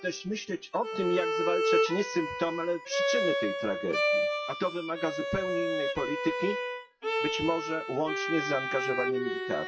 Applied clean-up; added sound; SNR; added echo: classical method WPE with log-MMSE.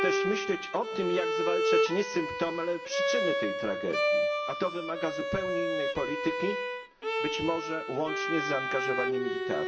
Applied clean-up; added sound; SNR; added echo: none; Bowed string instrument; -2 dB; reverberation time 0.6 s.